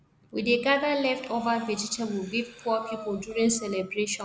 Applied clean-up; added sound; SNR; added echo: none; Breathing; 19 dB; none.